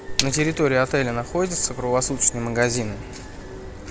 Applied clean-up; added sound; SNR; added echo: none; Splash, splatter; 8 dB; none.